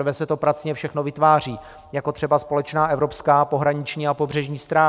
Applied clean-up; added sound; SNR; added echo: none; none; none; none.